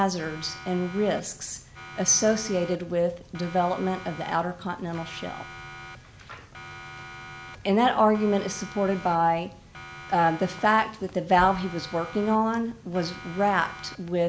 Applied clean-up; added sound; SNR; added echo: none; Siren; 17 dB; none.